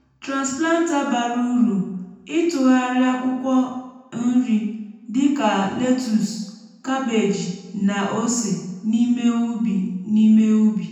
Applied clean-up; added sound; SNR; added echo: none; none; none; reverberation time 0.9 s.